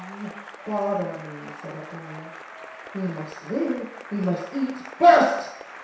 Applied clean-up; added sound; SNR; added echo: none; Applause / Cheering; 15 dB; reverberation time 0.7 s.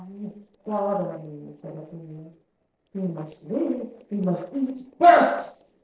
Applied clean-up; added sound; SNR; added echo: neural separator model SepFormer DNS4.